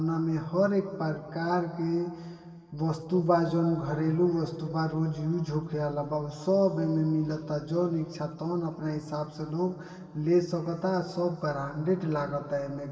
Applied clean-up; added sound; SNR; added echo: none; none; none; reverberation time 2.6 s.